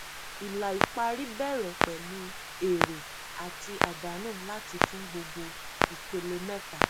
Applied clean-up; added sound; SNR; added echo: none; Clock; -3 dB; none.